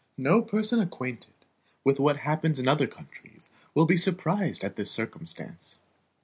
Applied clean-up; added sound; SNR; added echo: none; none; none; none.